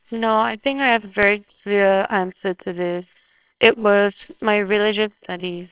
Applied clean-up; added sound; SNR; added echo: neural separator model SepFormer WHAMR!.